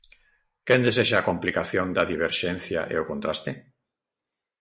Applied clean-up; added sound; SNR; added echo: neural mask model Resemble Enhance denoiser.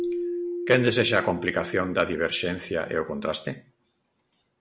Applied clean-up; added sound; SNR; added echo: none; Keyboard (musical); 8 dB; none.